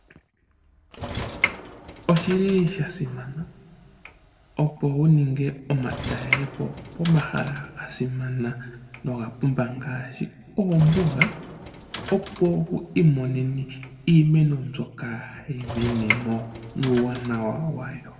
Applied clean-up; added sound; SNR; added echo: none; Sliding door / Train; 10 dB; reverberation time 1.4 s.